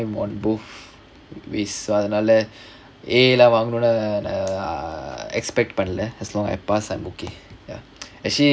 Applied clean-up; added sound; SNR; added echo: none; none; none; none.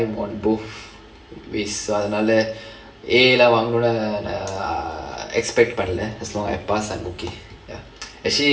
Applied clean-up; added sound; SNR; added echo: none; none; none; reverberation time 0.7 s.